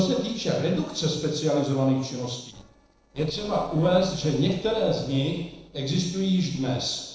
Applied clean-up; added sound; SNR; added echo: neural separator model SepFormer DNS4.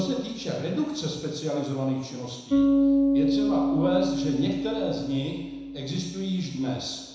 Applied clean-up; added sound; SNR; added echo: none; Bass guitar; -2 dB; reverberation time 1.0 s.